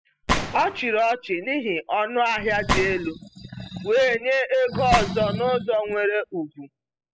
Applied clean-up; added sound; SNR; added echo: classical method spectral subtraction.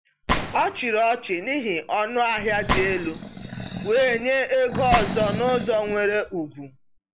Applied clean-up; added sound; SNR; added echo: none; Animal + Gunshot, gunfire; 7 dB; none.